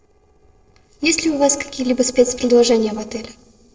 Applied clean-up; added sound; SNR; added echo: neural separator model SepFormer DNS4.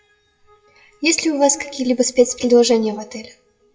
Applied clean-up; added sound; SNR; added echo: classical method WPE with log-MMSE.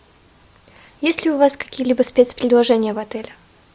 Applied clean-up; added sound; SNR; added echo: none; none; none; none.